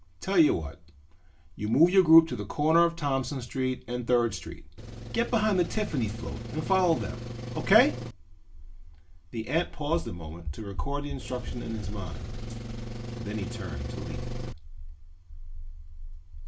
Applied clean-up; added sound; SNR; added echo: none; Engine; 8 dB; reverberation time 0.2 s.